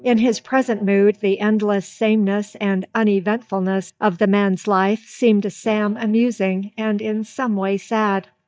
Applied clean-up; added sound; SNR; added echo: neural mask model DeepFilterNet 3.